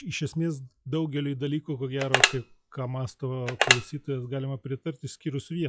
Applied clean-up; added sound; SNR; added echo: classical method log-MMSE.